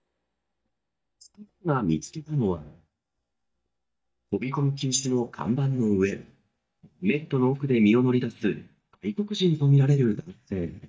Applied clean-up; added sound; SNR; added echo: neural mask model DeepFilterNet 3.